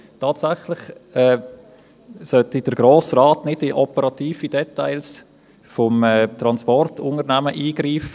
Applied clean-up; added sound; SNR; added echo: none; none; none; none.